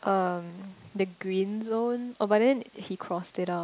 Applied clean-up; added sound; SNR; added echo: none; none; none; none.